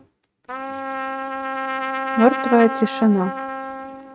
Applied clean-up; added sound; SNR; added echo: neural mask model RNNoise.